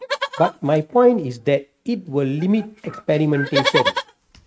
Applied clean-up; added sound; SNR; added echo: neural mask model RNNoise.